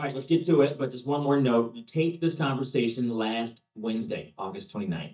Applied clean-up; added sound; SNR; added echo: neural mask model DeepFilterNet 3.